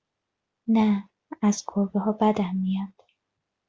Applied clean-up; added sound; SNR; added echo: none; none; none; none.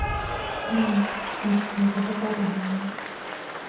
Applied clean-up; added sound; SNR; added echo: none; Applause / Cheering; 4 dB; reverberation time 0.9 s.